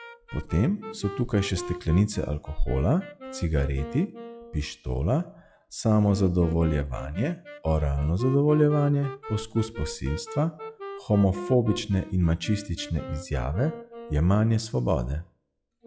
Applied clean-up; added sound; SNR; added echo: classical method log-MMSE.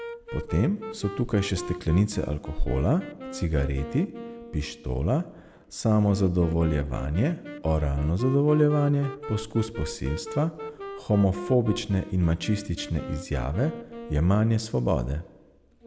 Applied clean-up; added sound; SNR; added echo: none; Wind instrument, woodwind instrument; 13 dB; none.